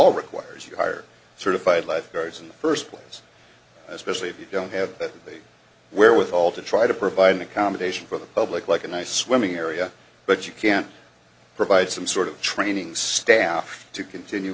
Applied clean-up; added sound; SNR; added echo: none; none; none; none.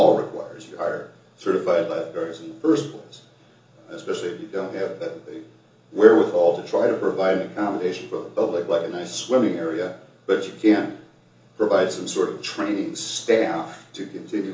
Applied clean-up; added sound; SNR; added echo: none; none; none; reverberation time 0.7 s.